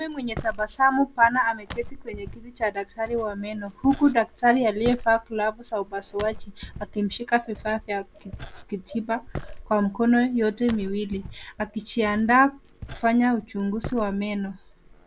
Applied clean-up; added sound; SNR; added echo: none; Walk, footsteps; 15 dB; none.